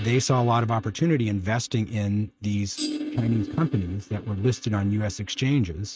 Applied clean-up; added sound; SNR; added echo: neural mask model RNNoise.